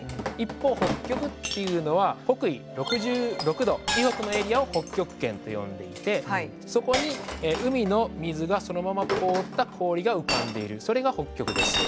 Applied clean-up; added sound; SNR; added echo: none; Chink, clink; 7 dB; none.